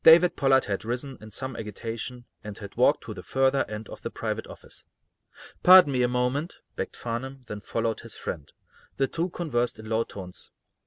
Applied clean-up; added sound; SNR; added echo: none; none; none; none.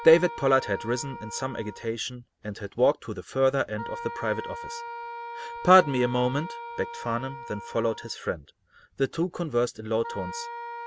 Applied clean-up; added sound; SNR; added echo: none; Wind instrument, woodwind instrument; 13 dB; none.